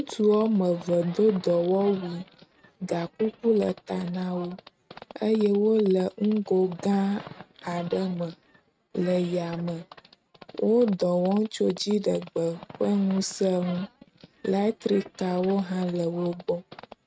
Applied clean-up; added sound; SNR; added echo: neural mask model RNNoise.